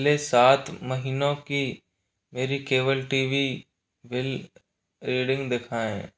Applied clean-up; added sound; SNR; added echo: none; none; none; none.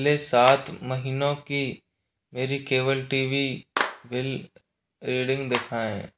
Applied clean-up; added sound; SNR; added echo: none; Clapping; 11 dB; none.